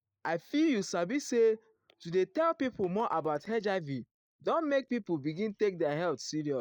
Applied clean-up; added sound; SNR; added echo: neural mask model Resemble Enhance denoiser.